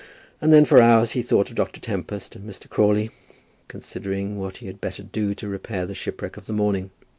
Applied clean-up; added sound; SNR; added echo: none; none; none; none.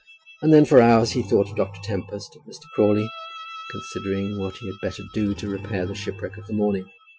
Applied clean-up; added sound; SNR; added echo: classical method Wiener filter.